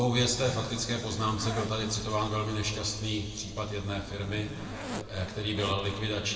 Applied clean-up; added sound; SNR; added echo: none; Zipper (clothing); 12 dB; reverberation time 2.2 s.